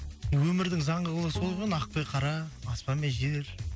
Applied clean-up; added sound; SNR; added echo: none; Bowed string instrument; 13 dB; none.